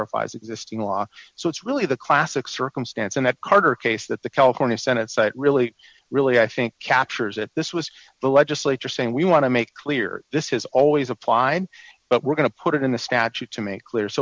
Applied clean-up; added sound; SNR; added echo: none; none; none; none.